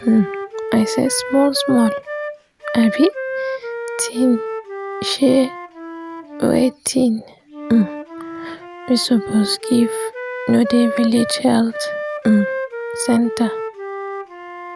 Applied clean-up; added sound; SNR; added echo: none; Wind instrument, woodwind instrument; 8 dB; none.